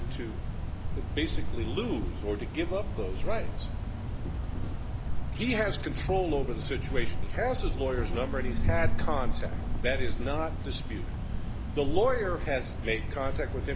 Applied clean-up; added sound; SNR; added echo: none; Cricket; -4 dB; none.